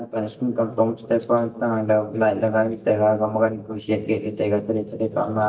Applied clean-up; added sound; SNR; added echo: neural mask model DeepFilterNet 3.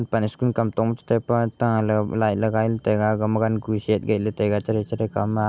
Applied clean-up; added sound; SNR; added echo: none; none; none; none.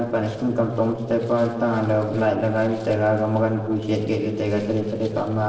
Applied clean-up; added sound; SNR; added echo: neural separator model SepFormer DNS4.